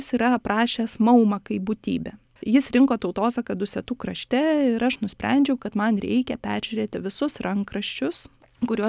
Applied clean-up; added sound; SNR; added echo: none; none; none; none.